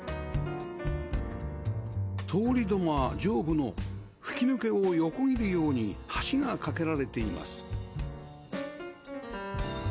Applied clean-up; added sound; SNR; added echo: none; none; none; none.